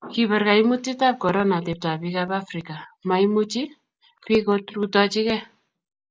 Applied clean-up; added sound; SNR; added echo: none; none; none; none.